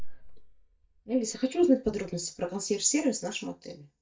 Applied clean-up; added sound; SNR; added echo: neural mask model DeepFilterNet 3.